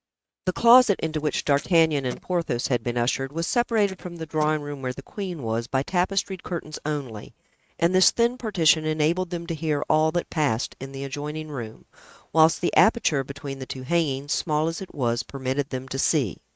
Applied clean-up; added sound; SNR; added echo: neural mask model RNNoise.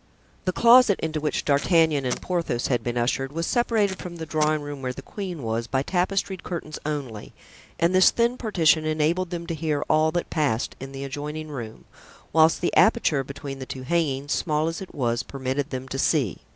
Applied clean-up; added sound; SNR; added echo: none; Packing tape, duct tape; 16 dB; none.